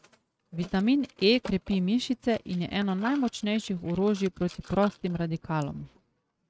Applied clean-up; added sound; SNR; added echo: neural mask model RNNoise.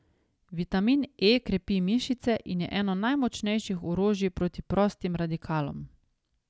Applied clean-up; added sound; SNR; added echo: none; none; none; none.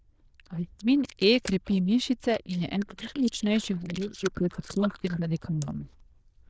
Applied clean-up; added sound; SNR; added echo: neural diffusion model UNIVERSE++.